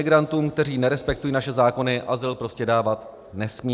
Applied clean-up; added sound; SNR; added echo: none; none; none; none.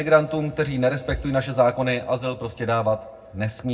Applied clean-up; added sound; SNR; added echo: none; none; none; reverberation time 0.3 s.